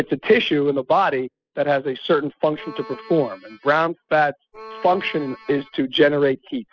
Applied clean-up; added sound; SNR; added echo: classical method spectral subtraction.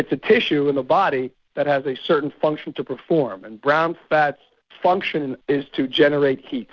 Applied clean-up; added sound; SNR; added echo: none; none; none; none.